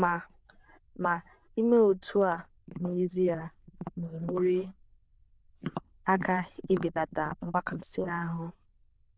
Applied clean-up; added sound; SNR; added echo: neural diffusion model UNIVERSE++.